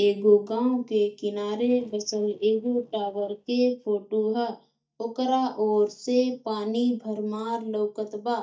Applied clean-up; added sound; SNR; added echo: neural mask model DeepFilterNet 3.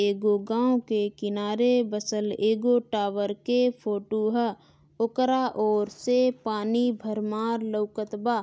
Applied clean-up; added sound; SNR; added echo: none; none; none; none.